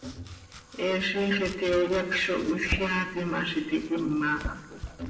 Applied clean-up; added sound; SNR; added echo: none; Domestic sounds, home sounds; 12 dB; reverberation time 1.6 s.